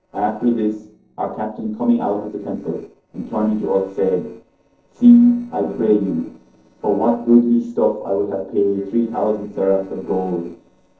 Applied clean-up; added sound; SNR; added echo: neural separator model SepFormer DNS4.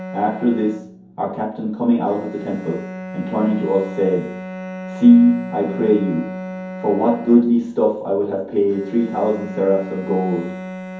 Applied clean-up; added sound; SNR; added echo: none; Bowed string instrument; 12 dB; reverberation time 0.6 s.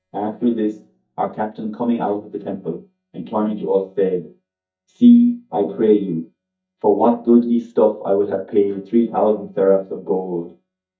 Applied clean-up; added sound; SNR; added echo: neural mask model DeepFilterNet 3.